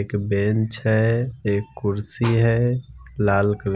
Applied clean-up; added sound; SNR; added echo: none; none; none; none.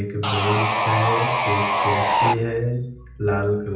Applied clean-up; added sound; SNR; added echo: none; Sawing; -3 dB; reverberation time 0.6 s.